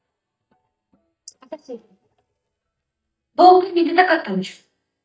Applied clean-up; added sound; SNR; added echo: neural mask model DeepFilterNet 3.